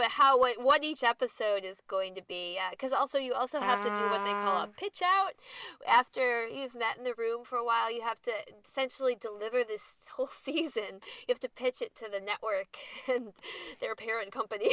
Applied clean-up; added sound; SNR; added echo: none; Trumpet; 3 dB; none.